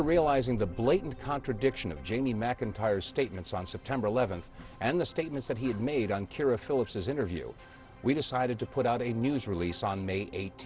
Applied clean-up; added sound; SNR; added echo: none; none; none; none.